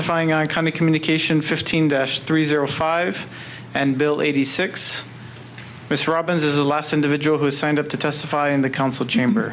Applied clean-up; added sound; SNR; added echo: none; none; none; none.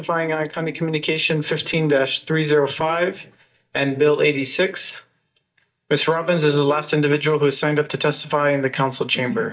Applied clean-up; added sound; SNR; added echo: neural mask model DeepFilterNet 3.